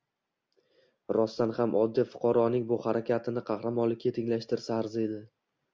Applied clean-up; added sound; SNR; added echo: none; none; none; none.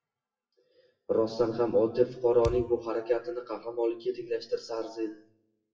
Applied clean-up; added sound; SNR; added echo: classical method WPE with log-MMSE.